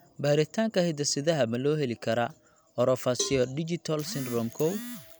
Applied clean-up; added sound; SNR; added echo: none; Cowbell; 13 dB; none.